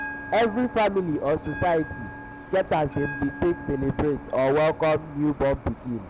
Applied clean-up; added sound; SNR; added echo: none; Cricket + Bell; 13 dB; none.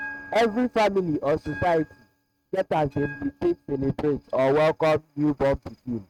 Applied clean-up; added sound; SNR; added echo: neural mask model RNNoise.